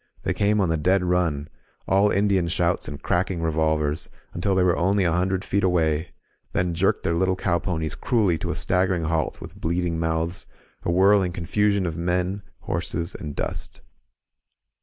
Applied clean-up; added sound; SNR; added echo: none; none; none; none.